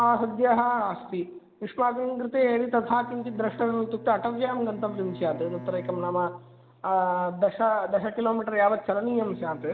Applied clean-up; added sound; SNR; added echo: none; Bowed string instrument; 20 dB; none.